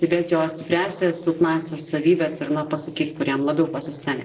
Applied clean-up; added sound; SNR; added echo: neural separator model SepFormer DNS4.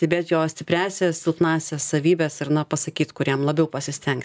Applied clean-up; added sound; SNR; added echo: none; none; none; none.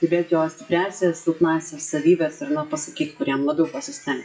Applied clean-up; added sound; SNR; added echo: classical method WPE with log-MMSE.